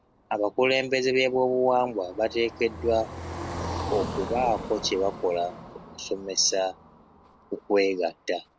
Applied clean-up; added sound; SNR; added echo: none; Car passing by; 12 dB; none.